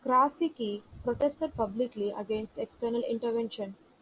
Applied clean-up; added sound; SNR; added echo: none; none; none; none.